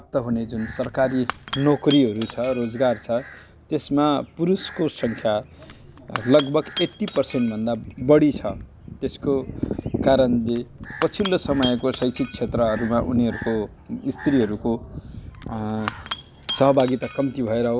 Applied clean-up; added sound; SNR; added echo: none; Shatter / Crushing; 15 dB; none.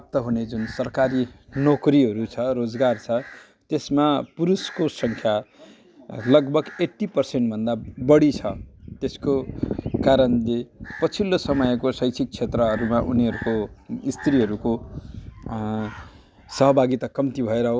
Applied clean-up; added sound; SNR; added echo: none; none; none; none.